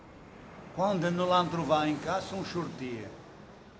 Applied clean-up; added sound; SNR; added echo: none; Fixed-wing aircraft, airplane; 14 dB; none.